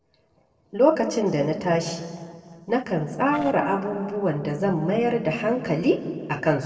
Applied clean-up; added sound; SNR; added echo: neural separator model SepFormer DNS4.